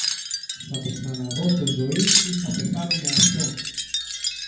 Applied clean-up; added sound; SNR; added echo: none; Wind chime; -2 dB; reverberation time 0.9 s.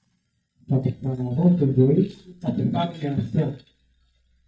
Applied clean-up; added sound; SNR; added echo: neural mask model DeepFilterNet 3.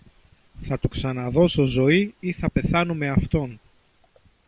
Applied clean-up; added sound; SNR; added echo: none; none; none; none.